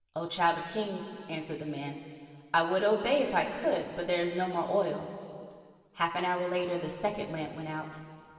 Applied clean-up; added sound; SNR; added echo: none; none; none; reverberation time 2.5 s.